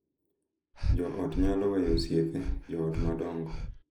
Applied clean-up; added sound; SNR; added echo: neural mask model Resemble Enhance denoiser.